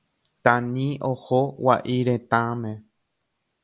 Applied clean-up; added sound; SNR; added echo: none; none; none; none.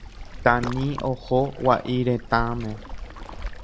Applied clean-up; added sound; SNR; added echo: none; Waves, surf; 10 dB; none.